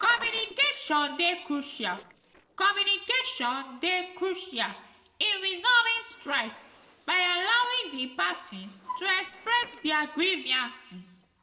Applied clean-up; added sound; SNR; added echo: neural separator model SepFormer DNS4.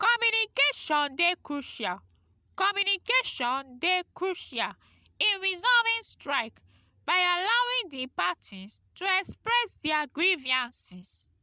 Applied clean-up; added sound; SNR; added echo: none; none; none; none.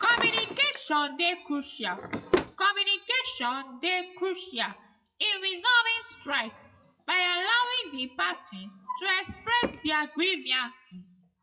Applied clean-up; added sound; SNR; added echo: classical method WPE with log-MMSE.